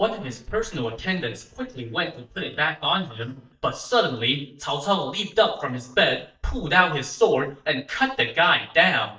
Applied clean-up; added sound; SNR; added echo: neural mask model DeepFilterNet 3.